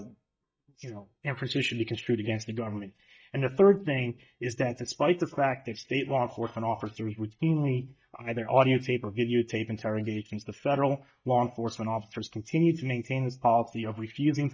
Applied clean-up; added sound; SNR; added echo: neural mask model DeepFilterNet 3.